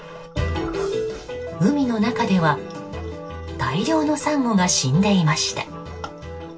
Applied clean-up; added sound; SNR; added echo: none; Wind instrument, woodwind instrument; 20 dB; reverberation time 0.2 s.